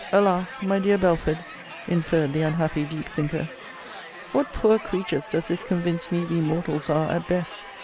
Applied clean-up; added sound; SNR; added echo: none; Crowd; 15 dB; none.